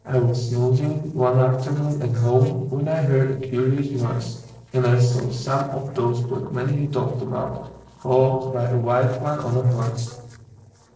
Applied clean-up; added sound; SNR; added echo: neural separator model SepFormer DNS4.